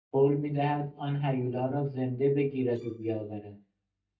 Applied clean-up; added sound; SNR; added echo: neural mask model DeepFilterNet 3.